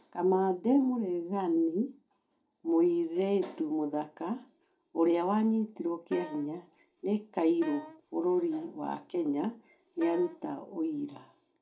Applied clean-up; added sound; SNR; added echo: none; Wind instrument, woodwind instrument; 17 dB; reverberation time 0.2 s.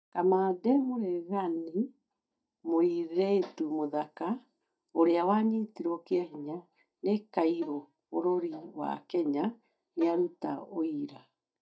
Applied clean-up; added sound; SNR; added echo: neural mask model DeepFilterNet 3.